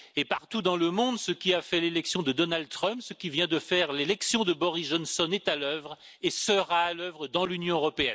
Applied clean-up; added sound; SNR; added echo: none; none; none; none.